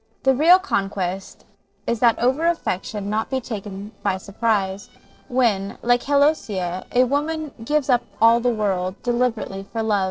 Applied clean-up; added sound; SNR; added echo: neural separator model SepFormer DNS4.